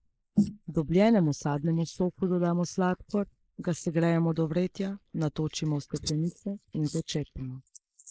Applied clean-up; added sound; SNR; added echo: neural mask model Resemble Enhance denoiser.